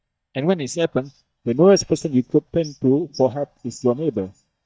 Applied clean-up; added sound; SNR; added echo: neural mask model DeepFilterNet 3.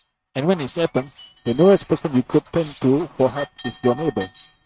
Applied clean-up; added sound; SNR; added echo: neural mask model RNNoise.